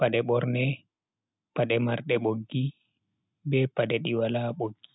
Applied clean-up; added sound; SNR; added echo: none; none; none; none.